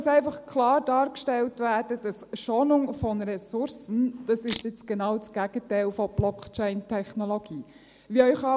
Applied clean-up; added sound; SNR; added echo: none; Camera; 11 dB; none.